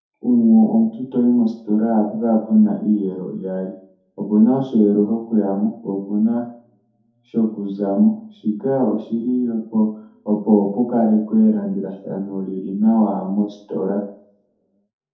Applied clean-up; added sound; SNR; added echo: none; none; none; reverberation time 0.5 s.